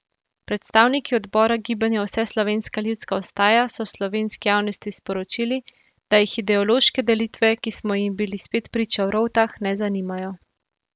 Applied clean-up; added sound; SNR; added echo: none; none; none; none.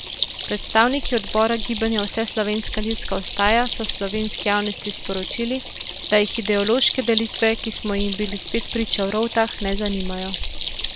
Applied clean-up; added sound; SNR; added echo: none; Stream; 6 dB; none.